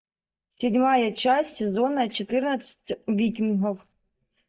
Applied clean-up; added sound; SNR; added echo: neural mask model DeepFilterNet 3.